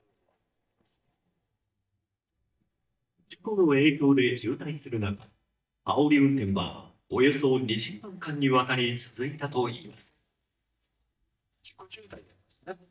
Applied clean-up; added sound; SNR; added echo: neural mask model DeepFilterNet 3.